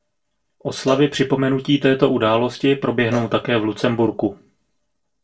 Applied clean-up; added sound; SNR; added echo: neural separator model SepFormer DNS4.